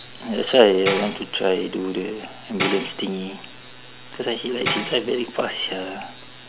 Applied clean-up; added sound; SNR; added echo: none; Tambourine; 9 dB; none.